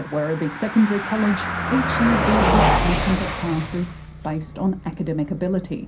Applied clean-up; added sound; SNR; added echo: none; Car passing by; 1 dB; reverberation time 0.3 s.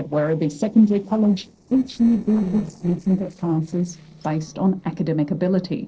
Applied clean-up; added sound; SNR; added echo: neural separator model SepFormer DNS4.